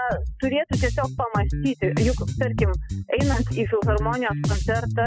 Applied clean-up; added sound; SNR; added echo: classical method spectral subtraction.